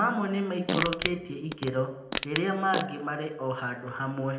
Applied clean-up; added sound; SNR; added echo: none; Fart; 4 dB; reverberation time 0.7 s.